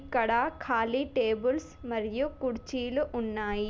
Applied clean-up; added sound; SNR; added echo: none; Truck; 17 dB; none.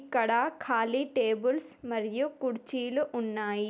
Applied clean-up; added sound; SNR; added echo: none; none; none; none.